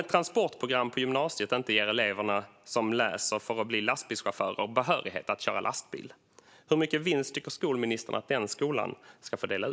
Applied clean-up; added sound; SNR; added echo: none; none; none; none.